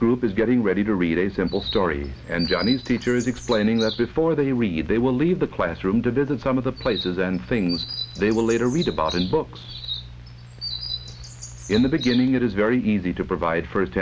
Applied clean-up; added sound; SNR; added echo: none; Chirp, tweet; 13 dB; none.